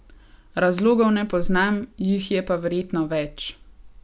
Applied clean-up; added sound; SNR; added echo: none; none; none; none.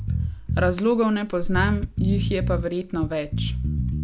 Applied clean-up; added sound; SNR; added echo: none; Bass guitar; 1 dB; none.